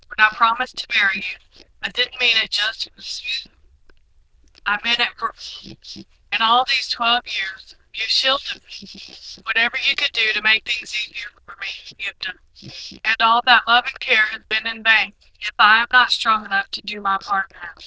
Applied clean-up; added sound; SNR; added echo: neural diffusion model UNIVERSE++.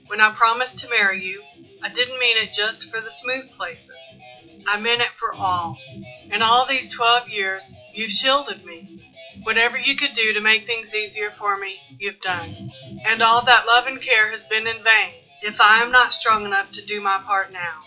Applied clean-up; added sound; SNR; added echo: classical method log-MMSE.